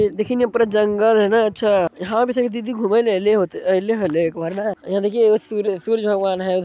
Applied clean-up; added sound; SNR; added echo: none; none; none; none.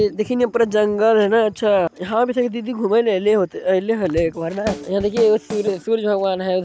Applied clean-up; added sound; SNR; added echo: none; Drum / Drum kit; 12 dB; none.